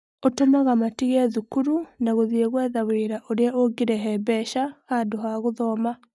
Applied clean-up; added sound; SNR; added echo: neural mask model DeepFilterNet 3.